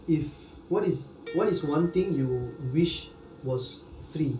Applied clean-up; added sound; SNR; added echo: none; Harp; 19 dB; reverberation time 0.2 s.